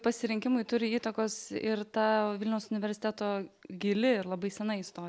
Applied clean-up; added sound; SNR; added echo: none; none; none; none.